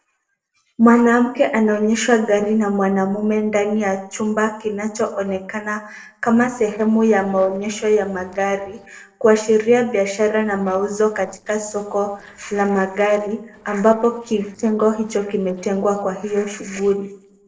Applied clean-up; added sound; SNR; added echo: neural separator model SepFormer DNS4.